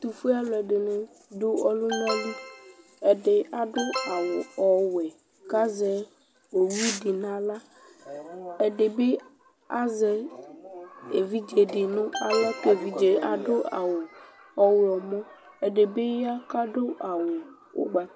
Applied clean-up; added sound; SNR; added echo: none; Alarm; 10 dB; none.